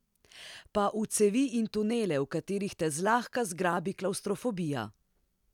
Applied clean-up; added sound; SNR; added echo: none; none; none; none.